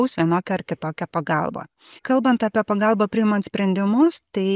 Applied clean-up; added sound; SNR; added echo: none; none; none; none.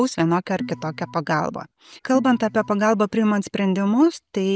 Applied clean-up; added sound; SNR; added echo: none; Organ; 16 dB; none.